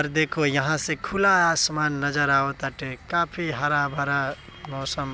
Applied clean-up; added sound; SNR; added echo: none; none; none; none.